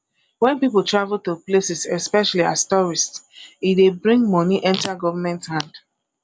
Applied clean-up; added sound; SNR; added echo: none; none; none; none.